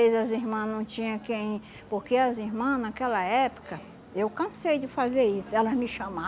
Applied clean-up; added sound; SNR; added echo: none; none; none; none.